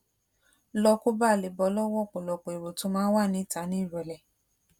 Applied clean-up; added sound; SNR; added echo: none; none; none; none.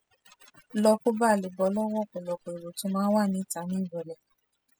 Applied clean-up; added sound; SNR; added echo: classical method spectral subtraction.